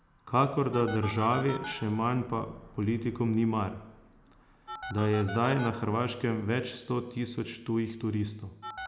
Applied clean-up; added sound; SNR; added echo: none; Telephone; 15 dB; none.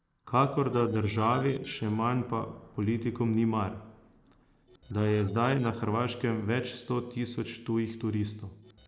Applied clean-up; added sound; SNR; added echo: neural separator model SepFormer DNS4.